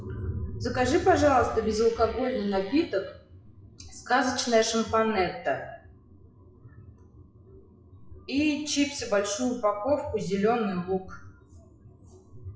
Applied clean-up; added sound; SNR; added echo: classical method WPE with log-MMSE.